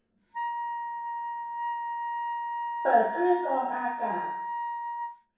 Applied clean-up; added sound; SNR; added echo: none; Wind instrument, woodwind instrument; 2 dB; reverberation time 0.7 s.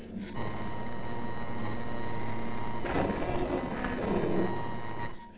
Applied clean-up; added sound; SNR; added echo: neural separator model SepFormer DNS4.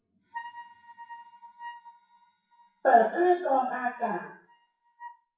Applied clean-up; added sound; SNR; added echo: classical method WPE with log-MMSE.